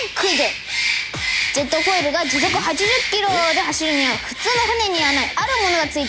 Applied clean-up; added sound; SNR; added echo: none; Bird; 2 dB; none.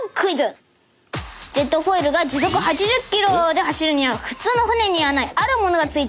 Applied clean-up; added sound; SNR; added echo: none; none; none; none.